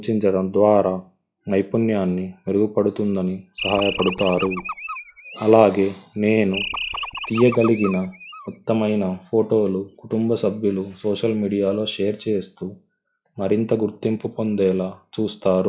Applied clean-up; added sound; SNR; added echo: classical method log-MMSE.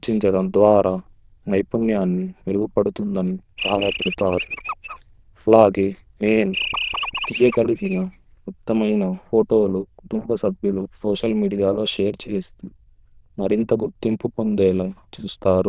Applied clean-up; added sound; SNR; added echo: neural diffusion model UNIVERSE++.